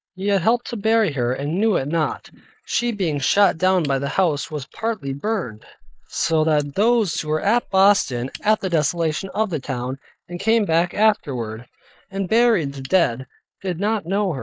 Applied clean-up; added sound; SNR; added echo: neural mask model Resemble Enhance denoiser.